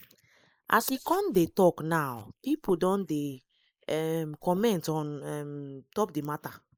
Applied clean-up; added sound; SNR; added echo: neural mask model Resemble Enhance denoiser.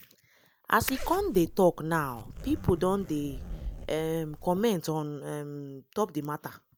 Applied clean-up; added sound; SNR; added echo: none; Zipper (clothing); 11 dB; none.